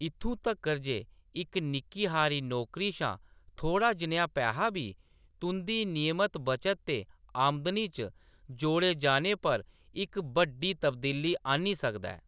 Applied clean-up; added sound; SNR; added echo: none; none; none; none.